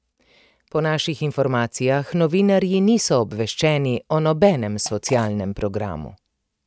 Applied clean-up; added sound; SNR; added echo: neural mask model RNNoise.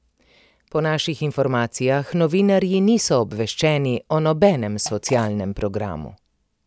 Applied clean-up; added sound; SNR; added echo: none; Fart; 18 dB; none.